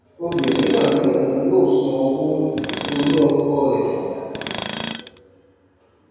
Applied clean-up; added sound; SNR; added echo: none; Tools; 10 dB; reverberation time 2.2 s.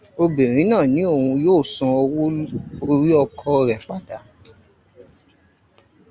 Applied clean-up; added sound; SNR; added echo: none; none; none; none.